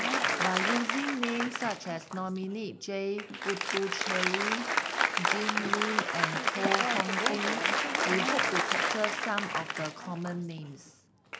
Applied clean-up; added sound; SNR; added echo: none; Applause; -4 dB; none.